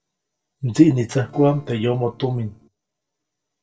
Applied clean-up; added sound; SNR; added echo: neural separator model SepFormer DNS4.